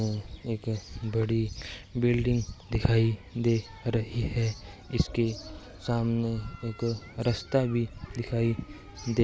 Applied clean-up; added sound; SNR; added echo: none; none; none; none.